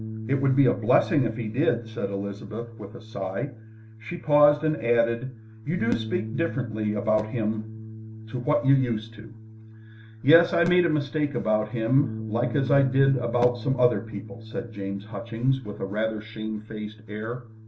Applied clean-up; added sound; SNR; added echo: none; Bass guitar; 12 dB; reverberation time 0.2 s.